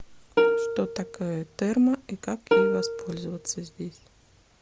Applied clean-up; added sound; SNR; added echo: none; Plucked string instrument; -2 dB; none.